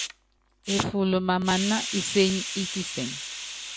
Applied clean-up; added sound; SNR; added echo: none; Hiss; 7 dB; none.